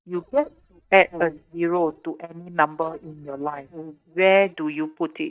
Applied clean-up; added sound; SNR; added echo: neural mask model DeepFilterNet 3.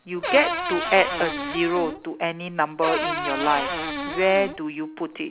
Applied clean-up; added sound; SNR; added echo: none; Cupboard open or close / Door; 4 dB; none.